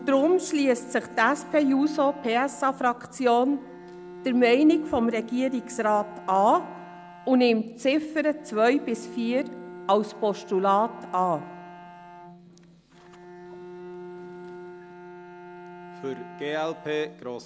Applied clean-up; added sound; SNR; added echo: none; Bowed string instrument; 17 dB; none.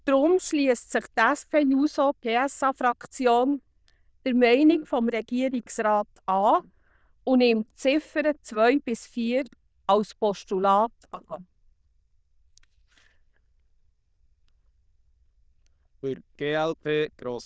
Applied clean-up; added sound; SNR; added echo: neural diffusion model UNIVERSE++.